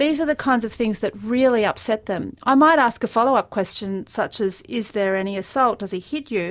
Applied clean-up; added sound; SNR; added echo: none; none; none; none.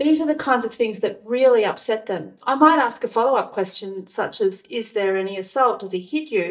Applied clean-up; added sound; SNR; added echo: neural mask model DeepFilterNet 3.